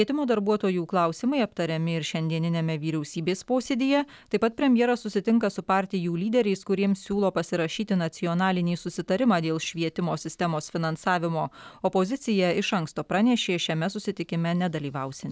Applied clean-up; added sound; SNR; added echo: none; none; none; none.